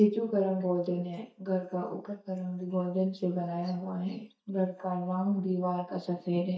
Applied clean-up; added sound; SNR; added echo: neural mask model DeepFilterNet 3.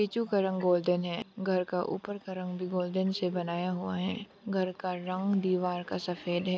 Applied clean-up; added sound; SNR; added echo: none; none; none; none.